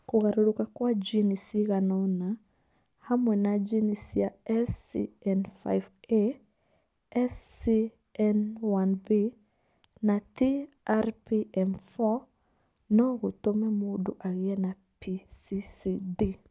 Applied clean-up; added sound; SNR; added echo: none; none; none; none.